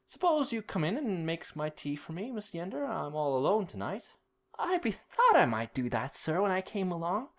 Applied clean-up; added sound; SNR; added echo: none; none; none; none.